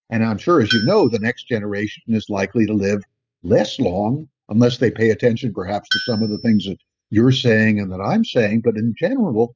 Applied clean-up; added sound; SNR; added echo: classical method spectral subtraction.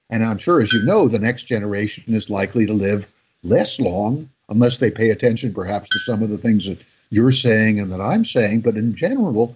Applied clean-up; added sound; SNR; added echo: none; Tools; 14 dB; none.